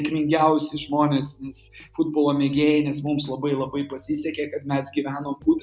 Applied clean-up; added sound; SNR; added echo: none; none; none; none.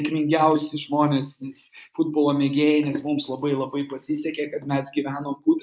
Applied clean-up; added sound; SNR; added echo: neural mask model Resemble Enhance denoiser.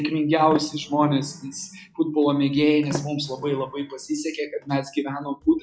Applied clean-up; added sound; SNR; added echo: classical method log-MMSE.